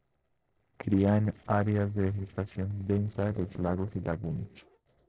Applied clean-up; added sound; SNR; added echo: neural separator model SepFormer DNS4.